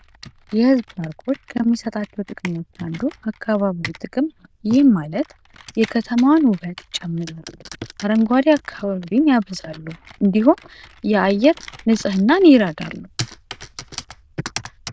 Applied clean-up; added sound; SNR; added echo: neural diffusion model UNIVERSE++.